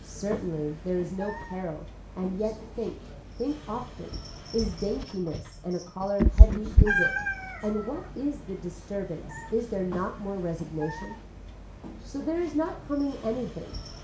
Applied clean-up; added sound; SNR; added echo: none; Meow; -3 dB; reverberation time 0.4 s.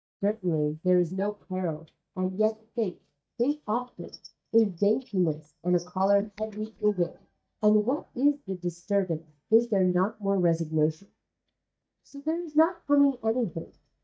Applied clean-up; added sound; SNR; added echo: neural mask model DeepFilterNet 3.